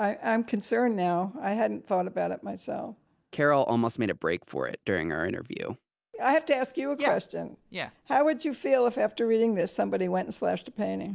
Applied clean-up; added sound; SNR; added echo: none; none; none; none.